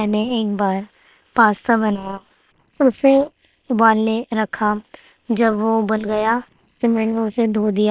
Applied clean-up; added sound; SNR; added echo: neural separator model SepFormer WHAM!.